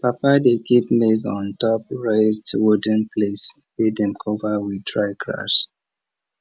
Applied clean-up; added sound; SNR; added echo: none; none; none; none.